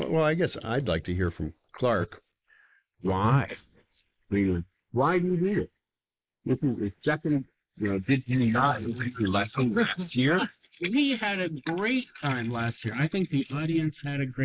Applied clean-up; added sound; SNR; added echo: neural mask model Resemble Enhance denoiser.